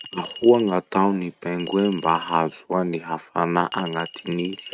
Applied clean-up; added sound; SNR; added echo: none; Chink, clink; 18 dB; none.